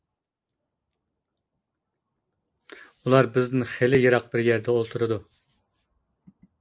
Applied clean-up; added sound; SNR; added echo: none; none; none; none.